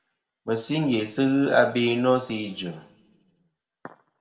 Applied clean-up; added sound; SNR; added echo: none; none; none; reverberation time 1.0 s.